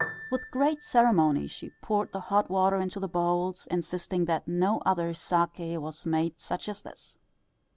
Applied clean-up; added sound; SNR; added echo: none; Piano; 18 dB; none.